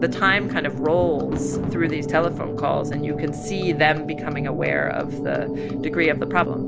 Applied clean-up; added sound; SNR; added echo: none; Thunder; 16 dB; none.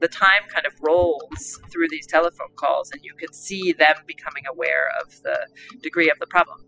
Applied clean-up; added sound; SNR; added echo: classical method spectral subtraction.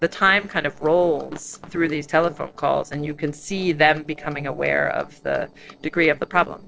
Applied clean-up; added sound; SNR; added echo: neural separator model SepFormer DNS4.